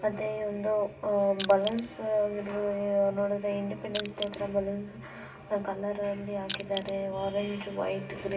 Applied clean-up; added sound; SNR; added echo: none; Crushing; 11 dB; reverberation time 0.2 s.